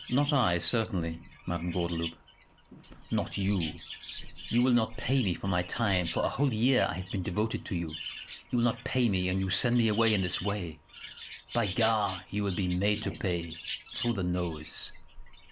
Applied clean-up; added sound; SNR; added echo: none; Chirp, tweet; 11 dB; none.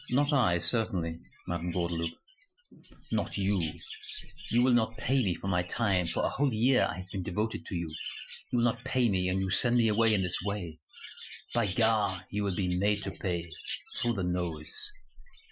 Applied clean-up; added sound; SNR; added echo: classical method Wiener filter.